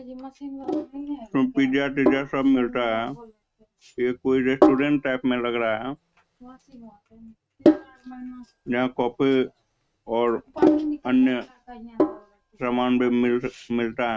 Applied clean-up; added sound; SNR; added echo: neural mask model RNNoise.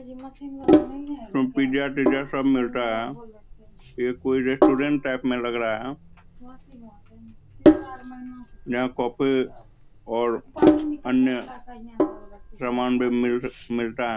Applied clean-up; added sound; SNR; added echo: none; Sink (filling or washing); 1 dB; none.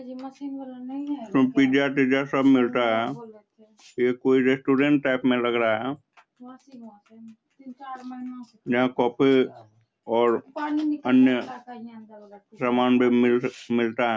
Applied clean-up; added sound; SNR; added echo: none; none; none; none.